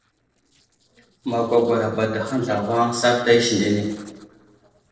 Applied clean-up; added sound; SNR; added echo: neural separator model SepFormer DNS4.